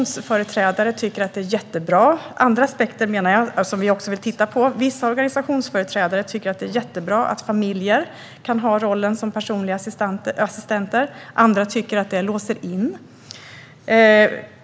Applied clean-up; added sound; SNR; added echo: none; none; none; none.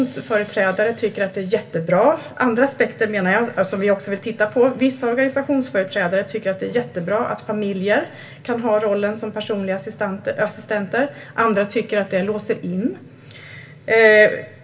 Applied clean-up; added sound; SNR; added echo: none; none; none; reverberation time 0.2 s.